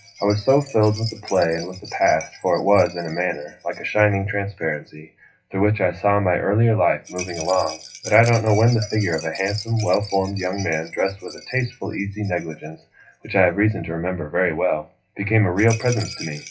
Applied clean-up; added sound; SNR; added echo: classical method WPE with log-MMSE.